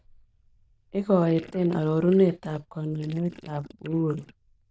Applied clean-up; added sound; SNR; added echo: neural diffusion model UNIVERSE++.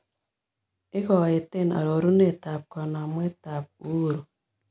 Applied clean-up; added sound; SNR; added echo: none; none; none; none.